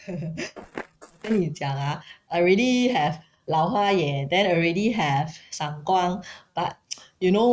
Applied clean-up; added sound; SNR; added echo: neural mask model RNNoise.